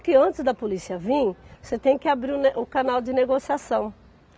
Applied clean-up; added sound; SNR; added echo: none; none; none; none.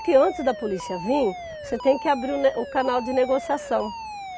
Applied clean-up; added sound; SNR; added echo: none; Alarm; 12 dB; none.